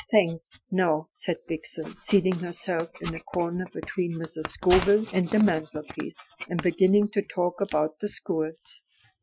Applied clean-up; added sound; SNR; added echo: classical method Wiener filter.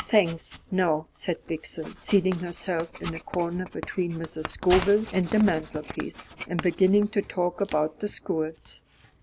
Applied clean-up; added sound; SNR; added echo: none; Domestic sounds, home sounds + Writing; 13 dB; none.